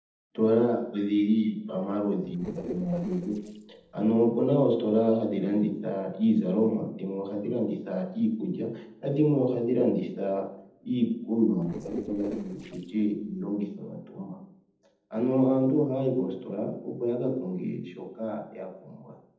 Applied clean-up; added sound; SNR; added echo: neural separator model SepFormer DNS4.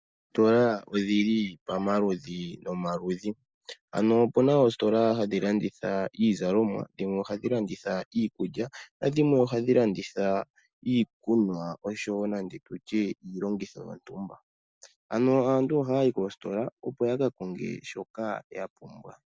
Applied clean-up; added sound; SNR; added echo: none; none; none; none.